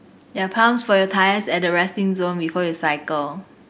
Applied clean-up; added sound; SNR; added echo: none; none; none; none.